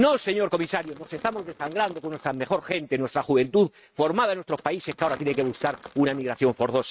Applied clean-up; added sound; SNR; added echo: neural mask model RNNoise.